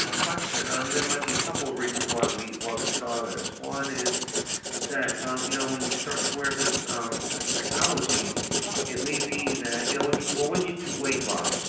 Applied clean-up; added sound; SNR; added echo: none; Writing; -3 dB; reverberation time 0.9 s.